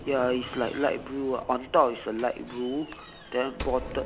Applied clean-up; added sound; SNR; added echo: none; Knock / Slam; 14 dB; none.